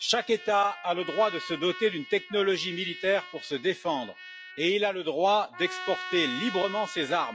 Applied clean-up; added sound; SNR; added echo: classical method log-MMSE.